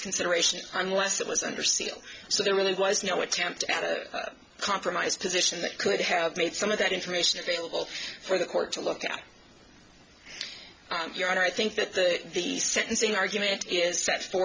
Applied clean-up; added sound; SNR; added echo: none; none; none; none.